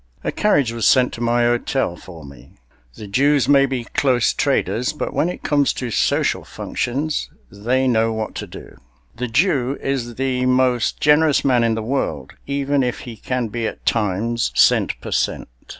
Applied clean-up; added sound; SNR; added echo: none; none; none; none.